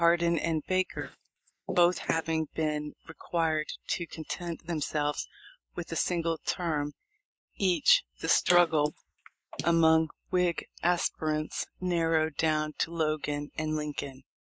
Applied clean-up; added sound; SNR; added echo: neural mask model Resemble Enhance denoiser.